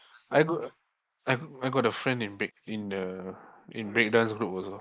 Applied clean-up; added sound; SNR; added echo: neural mask model Resemble Enhance denoiser.